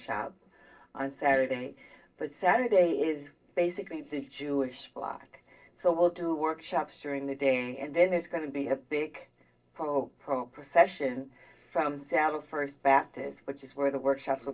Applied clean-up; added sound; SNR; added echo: neural separator model SepFormer DNS4.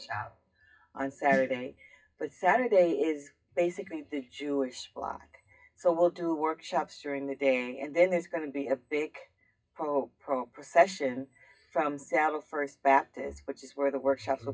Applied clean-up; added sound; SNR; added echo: classical method WPE with log-MMSE.